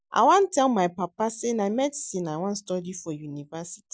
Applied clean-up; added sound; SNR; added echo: none; none; none; none.